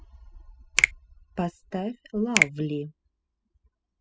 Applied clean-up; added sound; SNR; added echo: classical method spectral subtraction.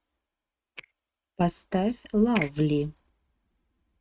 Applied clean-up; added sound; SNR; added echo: neural mask model RNNoise.